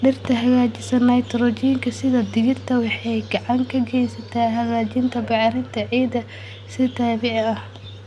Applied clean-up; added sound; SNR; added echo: none; none; none; none.